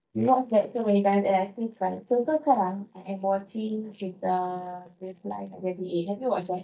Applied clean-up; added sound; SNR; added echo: neural mask model DeepFilterNet 3.